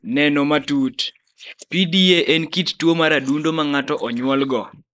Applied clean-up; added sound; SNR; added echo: neural mask model Resemble Enhance denoiser.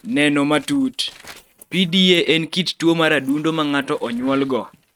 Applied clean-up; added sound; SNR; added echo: neural mask model RNNoise.